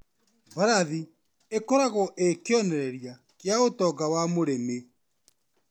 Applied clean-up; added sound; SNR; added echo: none; none; none; none.